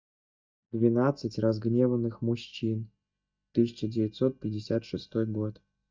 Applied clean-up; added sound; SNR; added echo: neural mask model DeepFilterNet 3.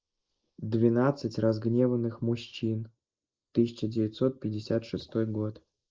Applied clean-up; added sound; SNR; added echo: neural mask model Resemble Enhance denoiser.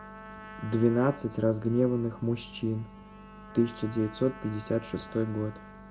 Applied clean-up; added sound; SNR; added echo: none; Trumpet; 19 dB; none.